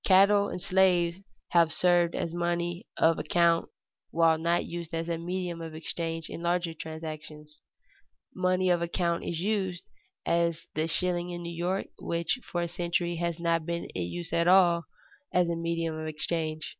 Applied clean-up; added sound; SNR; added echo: none; none; none; none.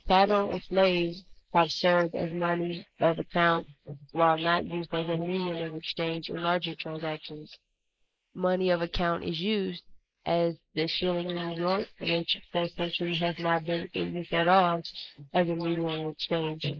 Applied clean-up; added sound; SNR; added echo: neural mask model Resemble Enhance denoiser.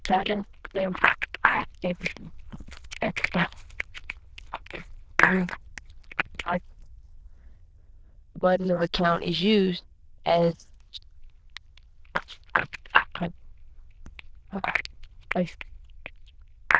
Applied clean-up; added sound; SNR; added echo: neural diffusion model UNIVERSE++.